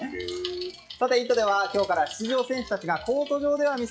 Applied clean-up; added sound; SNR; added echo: classical method log-MMSE.